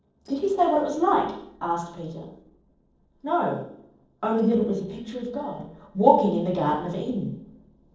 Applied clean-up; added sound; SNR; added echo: neural separator model SepFormer DNS4.